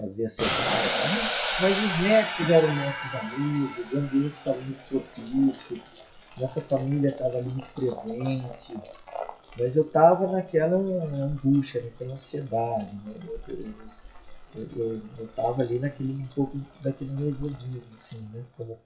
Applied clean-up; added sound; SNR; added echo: classical method WPE with log-MMSE.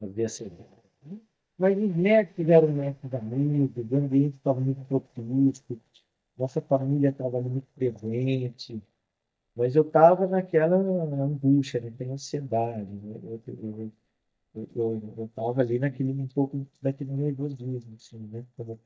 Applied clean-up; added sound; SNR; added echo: neural mask model DeepFilterNet 3.